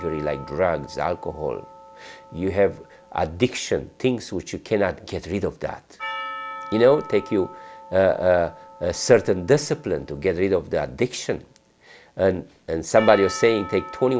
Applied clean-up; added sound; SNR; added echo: none; Percussion; 16 dB; none.